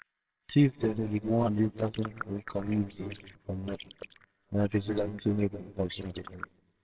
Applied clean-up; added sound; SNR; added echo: neural separator model SepFormer WHAMR!.